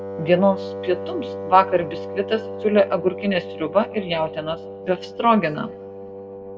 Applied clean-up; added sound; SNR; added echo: none; Wind instrument, woodwind instrument; 10 dB; reverberation time 1.7 s.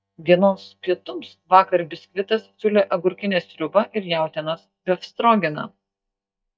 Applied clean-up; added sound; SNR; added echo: neural mask model DeepFilterNet 3.